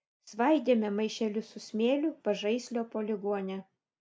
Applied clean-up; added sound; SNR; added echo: none; none; none; none.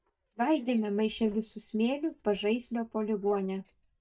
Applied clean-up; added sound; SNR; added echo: neural mask model DeepFilterNet 3.